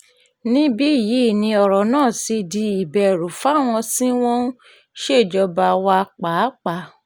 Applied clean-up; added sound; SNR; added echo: none; none; none; none.